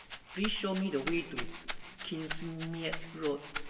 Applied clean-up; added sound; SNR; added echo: none; Rattle (instrument); -4 dB; reverberation time 3.0 s.